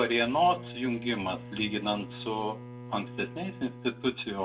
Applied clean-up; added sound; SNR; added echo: none; Bowed string instrument; 13 dB; reverberation time 0.2 s.